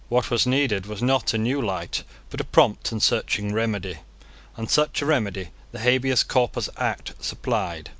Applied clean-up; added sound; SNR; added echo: none; none; none; none.